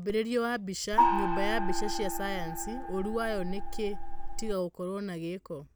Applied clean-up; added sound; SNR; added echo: none; Gong; -4 dB; none.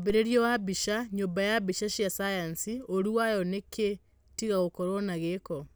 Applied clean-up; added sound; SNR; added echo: none; none; none; none.